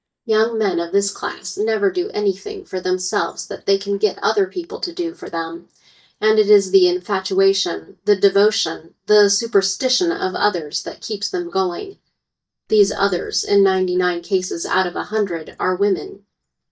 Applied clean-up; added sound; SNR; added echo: neural mask model DeepFilterNet 3.